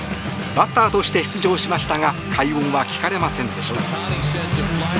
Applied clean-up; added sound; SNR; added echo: none; Organ + Wind instrument, woodwind instrument; 18 dB; none.